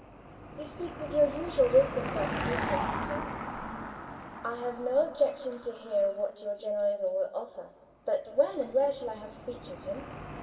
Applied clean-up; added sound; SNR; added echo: none; Car passing by / Engine; 8 dB; reverberation time 1.8 s.